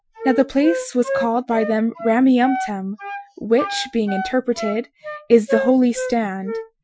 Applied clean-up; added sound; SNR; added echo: classical method Wiener filter.